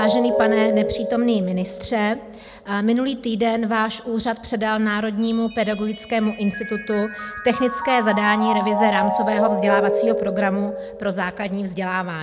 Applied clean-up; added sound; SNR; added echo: none; Mallet percussion; 4 dB; none.